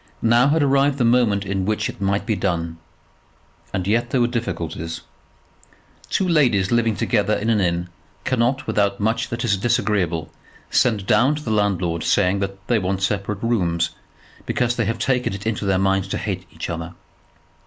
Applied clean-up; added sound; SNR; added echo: none; none; none; none.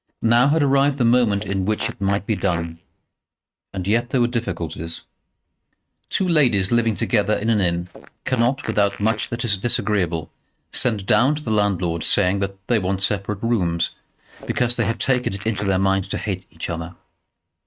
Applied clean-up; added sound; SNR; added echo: neural mask model RNNoise.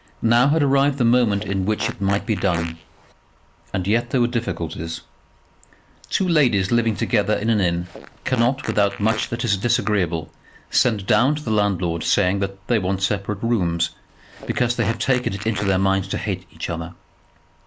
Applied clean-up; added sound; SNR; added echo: none; Fart; 14 dB; none.